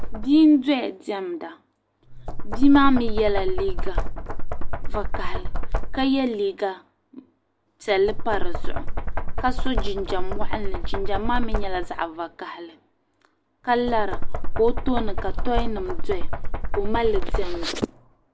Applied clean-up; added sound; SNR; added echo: none; Knock; -3 dB; none.